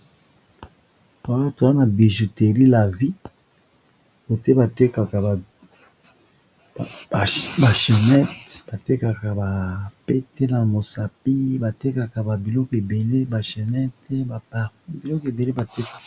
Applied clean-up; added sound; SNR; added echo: none; none; none; none.